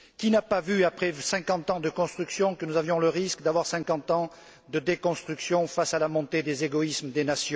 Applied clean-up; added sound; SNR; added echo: none; none; none; none.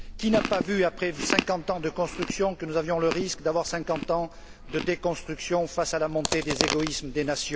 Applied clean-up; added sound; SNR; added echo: none; Chewing, mastication; 6 dB; none.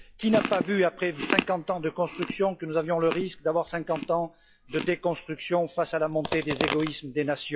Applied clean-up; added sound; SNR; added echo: classical method log-MMSE.